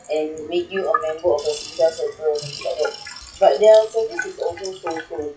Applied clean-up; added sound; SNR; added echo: classical method WPE with log-MMSE.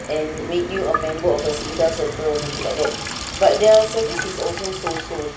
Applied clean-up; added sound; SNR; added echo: none; Sink (filling or washing) / Water tap, faucet; 8 dB; reverberation time 0.2 s.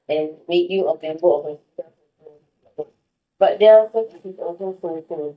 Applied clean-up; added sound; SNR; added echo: neural mask model DeepFilterNet 3.